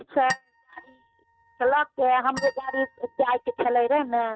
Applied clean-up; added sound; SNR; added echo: neural mask model RNNoise.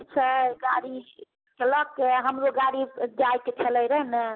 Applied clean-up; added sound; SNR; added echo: none; none; none; none.